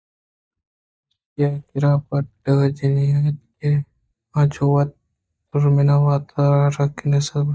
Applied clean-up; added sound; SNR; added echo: neural mask model DeepFilterNet 3.